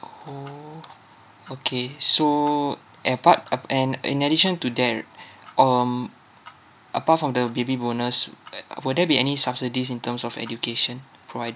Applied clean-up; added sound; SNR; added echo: none; none; none; none.